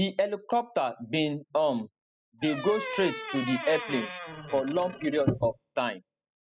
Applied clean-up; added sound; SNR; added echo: classical method spectral subtraction.